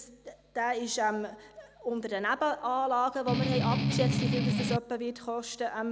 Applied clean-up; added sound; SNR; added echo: none; Strum; -4 dB; none.